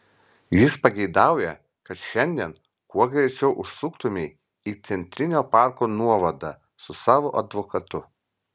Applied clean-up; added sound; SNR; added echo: none; none; none; none.